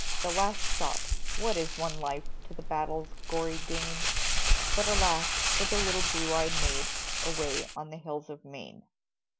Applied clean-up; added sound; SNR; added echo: none; Crumpling, crinkling; -5 dB; none.